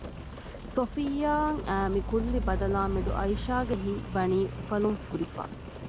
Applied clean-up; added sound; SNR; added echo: none; Rain; 5 dB; none.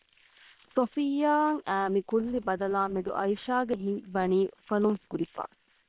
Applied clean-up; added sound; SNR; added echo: neural separator model SepFormer WHAM!.